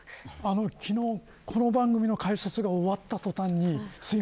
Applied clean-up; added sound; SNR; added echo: none; none; none; none.